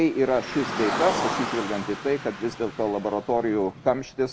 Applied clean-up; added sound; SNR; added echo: none; Car; 7 dB; none.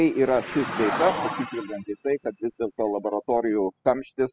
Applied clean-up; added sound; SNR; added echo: classical method spectral subtraction.